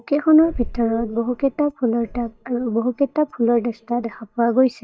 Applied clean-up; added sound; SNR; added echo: neural mask model DeepFilterNet 3.